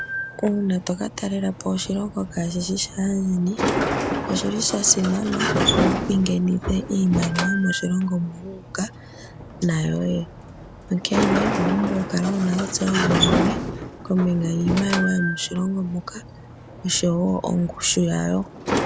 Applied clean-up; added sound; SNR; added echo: none; Sliding door; 4 dB; none.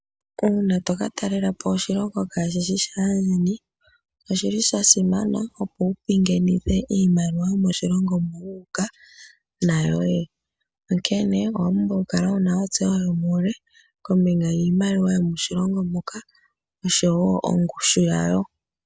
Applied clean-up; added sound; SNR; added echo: none; none; none; none.